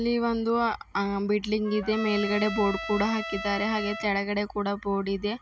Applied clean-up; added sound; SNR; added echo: none; Trumpet; 9 dB; none.